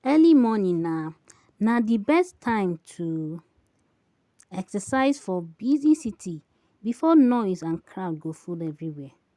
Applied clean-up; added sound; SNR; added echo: none; none; none; none.